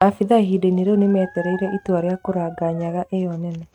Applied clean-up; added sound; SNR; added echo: neural mask model RNNoise.